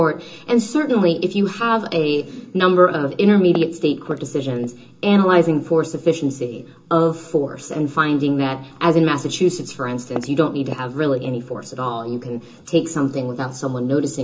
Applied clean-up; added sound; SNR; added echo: none; Walk, footsteps; 17 dB; reverberation time 0.2 s.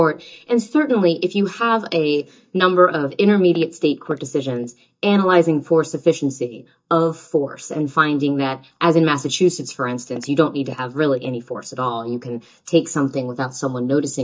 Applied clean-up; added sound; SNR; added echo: neural mask model DeepFilterNet 3.